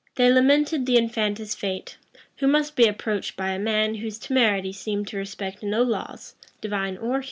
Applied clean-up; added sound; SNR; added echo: none; none; none; none.